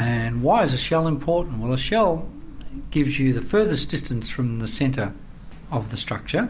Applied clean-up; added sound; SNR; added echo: none; Rain; 12 dB; none.